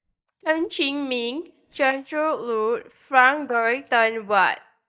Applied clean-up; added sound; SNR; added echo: neural mask model DeepFilterNet 3.